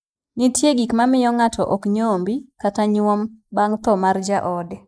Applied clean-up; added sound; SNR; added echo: neural mask model Resemble Enhance denoiser.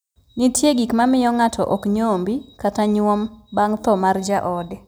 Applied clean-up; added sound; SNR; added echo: none; none; none; none.